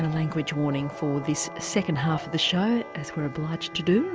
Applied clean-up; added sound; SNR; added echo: none; Wind instrument, woodwind instrument; 19 dB; none.